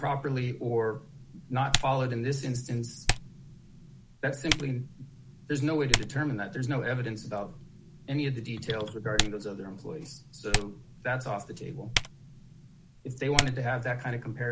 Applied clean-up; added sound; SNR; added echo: none; Typing; 3 dB; none.